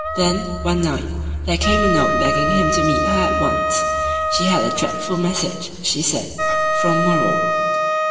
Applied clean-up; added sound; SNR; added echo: none; Wind instrument, woodwind instrument; -1 dB; reverberation time 2.8 s.